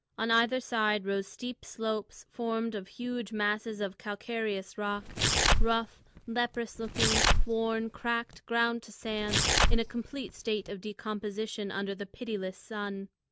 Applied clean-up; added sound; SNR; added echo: none; Tearing; -5 dB; none.